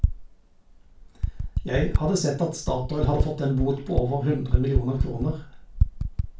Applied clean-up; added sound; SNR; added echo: none; Typing; 0 dB; reverberation time 0.3 s.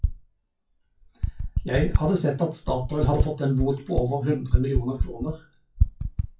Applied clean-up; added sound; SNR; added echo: classical method WPE with log-MMSE.